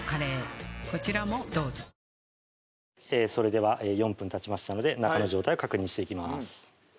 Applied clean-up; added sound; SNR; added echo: none; none; none; none.